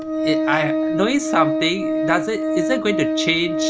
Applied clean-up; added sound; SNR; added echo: none; Organ; 0 dB; none.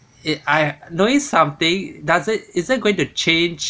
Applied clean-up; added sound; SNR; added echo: none; none; none; none.